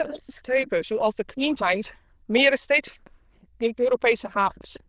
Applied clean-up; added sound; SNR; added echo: neural diffusion model UNIVERSE++.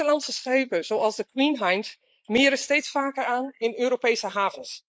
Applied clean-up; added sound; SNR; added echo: neural mask model Resemble Enhance denoiser.